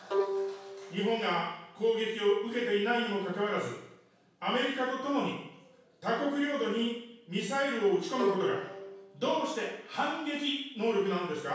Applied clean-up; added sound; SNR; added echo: none; Bowed string instrument; 6 dB; reverberation time 0.7 s.